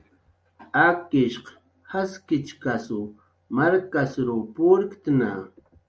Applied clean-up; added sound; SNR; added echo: none; none; none; none.